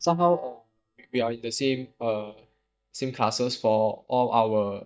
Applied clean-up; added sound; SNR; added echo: neural mask model DeepFilterNet 3.